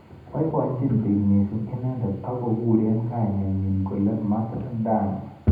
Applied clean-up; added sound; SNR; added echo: none; none; none; reverberation time 0.8 s.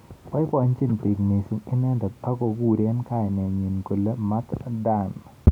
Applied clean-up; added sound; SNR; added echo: none; none; none; none.